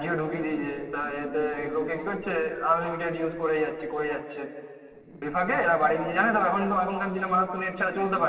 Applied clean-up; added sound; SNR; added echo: neural separator model SepFormer DNS4.